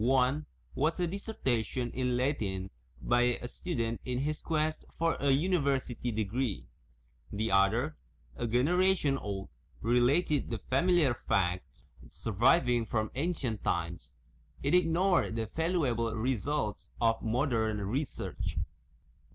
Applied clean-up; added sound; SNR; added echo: none; none; none; none.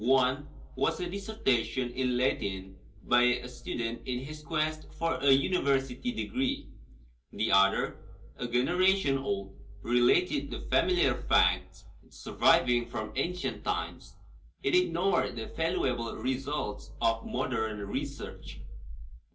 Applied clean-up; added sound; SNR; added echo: none; none; none; reverberation time 0.3 s.